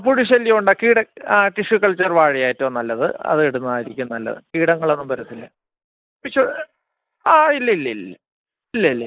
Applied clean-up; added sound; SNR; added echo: neural mask model Resemble Enhance denoiser.